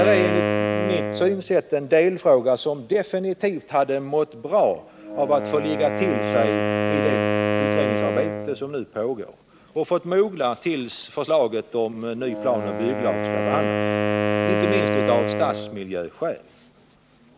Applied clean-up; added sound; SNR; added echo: none; Wind instrument, woodwind instrument; 2 dB; none.